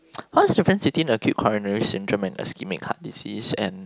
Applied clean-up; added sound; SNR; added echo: none; none; none; none.